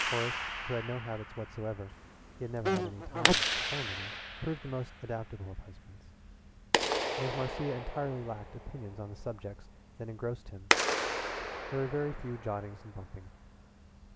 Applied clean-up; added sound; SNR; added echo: none; Insect + Clapping; -3 dB; none.